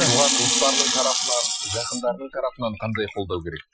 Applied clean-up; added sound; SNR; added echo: classical method Wiener filter.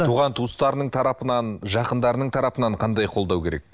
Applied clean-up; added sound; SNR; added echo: none; none; none; none.